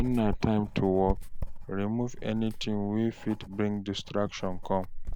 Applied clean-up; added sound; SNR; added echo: none; Writing; 5 dB; none.